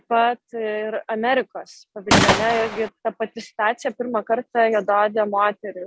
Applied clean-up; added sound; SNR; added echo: none; Gunshot, gunfire; -4 dB; none.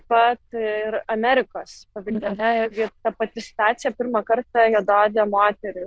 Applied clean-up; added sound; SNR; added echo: neural diffusion model UNIVERSE++.